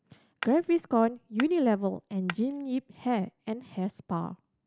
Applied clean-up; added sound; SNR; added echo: none; Shatter; 14 dB; none.